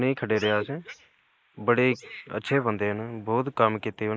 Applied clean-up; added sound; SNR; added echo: neural mask model Resemble Enhance denoiser.